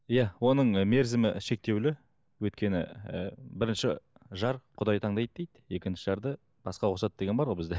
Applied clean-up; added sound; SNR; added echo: none; none; none; none.